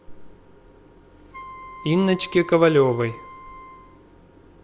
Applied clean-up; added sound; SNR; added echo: none; Wind instrument, woodwind instrument; 18 dB; none.